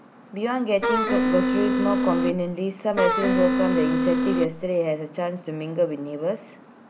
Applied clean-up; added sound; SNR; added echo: none; Wind instrument, woodwind instrument; -3 dB; none.